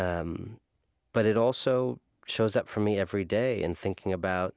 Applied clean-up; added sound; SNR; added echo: none; none; none; none.